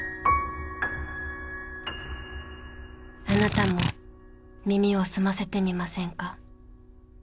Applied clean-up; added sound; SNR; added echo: none; Drill; -3 dB; none.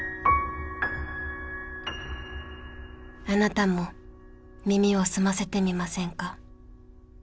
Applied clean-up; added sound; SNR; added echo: none; none; none; none.